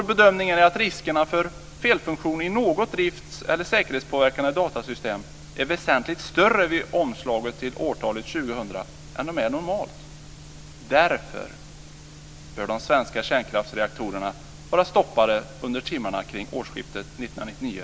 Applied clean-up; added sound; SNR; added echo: none; none; none; none.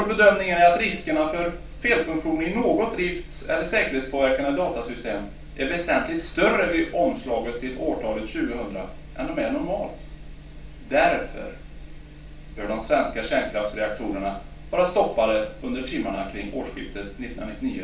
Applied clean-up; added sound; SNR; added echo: none; none; none; reverberation time 0.3 s.